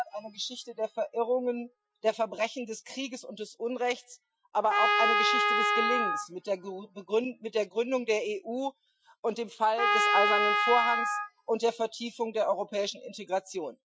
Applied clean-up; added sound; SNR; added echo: classical method Wiener filter.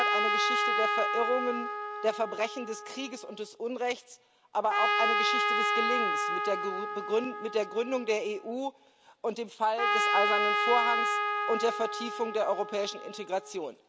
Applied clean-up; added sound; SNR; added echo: none; Trumpet; -1 dB; none.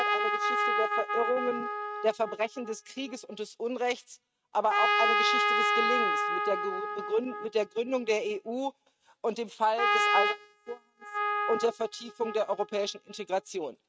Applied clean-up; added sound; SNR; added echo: neural mask model RNNoise.